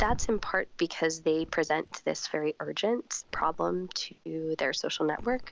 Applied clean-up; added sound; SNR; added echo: none; Thump, thud; 10 dB; none.